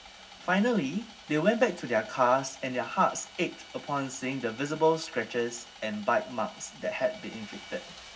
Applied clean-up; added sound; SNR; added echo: none; Sawing; 19 dB; reverberation time 0.4 s.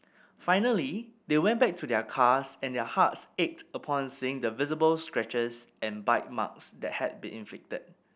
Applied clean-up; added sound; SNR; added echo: none; none; none; none.